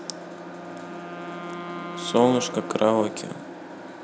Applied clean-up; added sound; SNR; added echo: none; Wind instrument, woodwind instrument; 12 dB; none.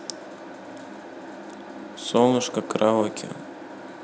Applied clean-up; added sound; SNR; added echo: none; none; none; none.